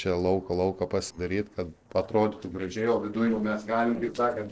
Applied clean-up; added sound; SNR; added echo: neural separator model SepFormer DNS4.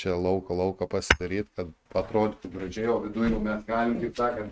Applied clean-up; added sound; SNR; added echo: neural mask model RNNoise.